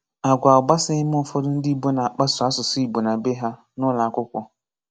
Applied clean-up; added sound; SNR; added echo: none; none; none; none.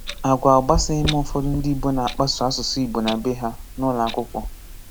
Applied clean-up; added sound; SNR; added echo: none; Clock; 7 dB; none.